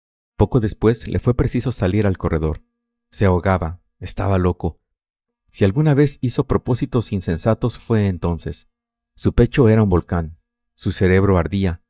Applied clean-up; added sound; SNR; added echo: neural mask model DeepFilterNet 3.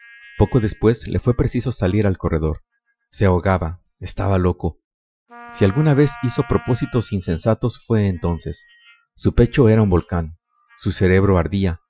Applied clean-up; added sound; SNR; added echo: classical method Wiener filter.